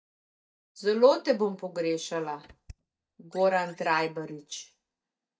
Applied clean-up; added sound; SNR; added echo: neural mask model DeepFilterNet 3.